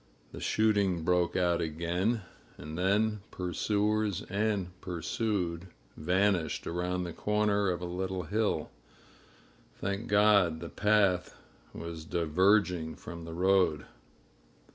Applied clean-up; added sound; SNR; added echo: none; none; none; none.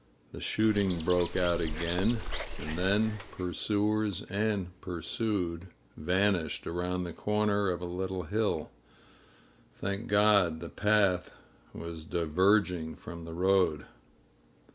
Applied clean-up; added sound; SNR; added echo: none; Bird; 6 dB; none.